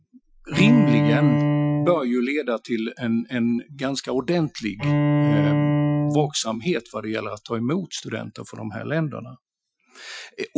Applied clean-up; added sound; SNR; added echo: classical method Wiener filter.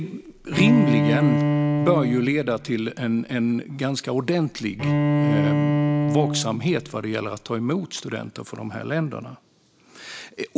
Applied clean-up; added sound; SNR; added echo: none; Bowed string instrument; -2 dB; none.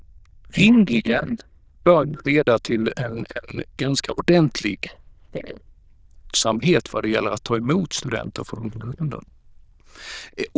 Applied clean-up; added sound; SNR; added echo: neural diffusion model UNIVERSE++.